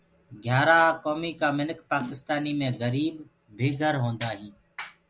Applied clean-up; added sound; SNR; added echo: none; Snare drum; 14 dB; none.